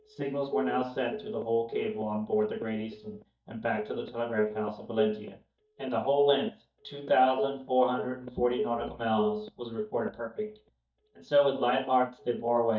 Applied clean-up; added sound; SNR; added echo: neural mask model DeepFilterNet 3.